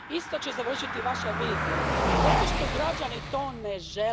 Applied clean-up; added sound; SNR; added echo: none; Car passing by; -3 dB; none.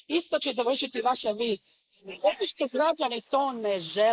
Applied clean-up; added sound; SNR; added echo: neural mask model Resemble Enhance denoiser.